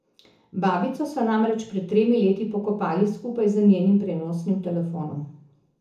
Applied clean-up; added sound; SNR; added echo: none; none; none; reverberation time 0.7 s.